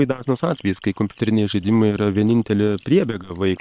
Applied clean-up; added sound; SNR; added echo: neural separator model SepFormer WHAM!.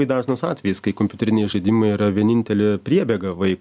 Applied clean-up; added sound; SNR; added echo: none; none; none; none.